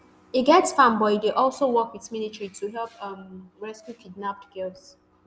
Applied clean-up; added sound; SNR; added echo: none; none; none; none.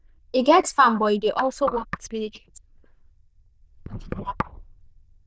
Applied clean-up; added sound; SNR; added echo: neural diffusion model UNIVERSE++.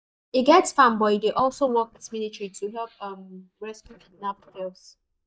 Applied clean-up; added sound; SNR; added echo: neural mask model DeepFilterNet 3.